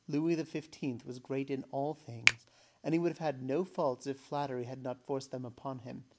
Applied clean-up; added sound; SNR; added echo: none; Finger snapping; 1 dB; none.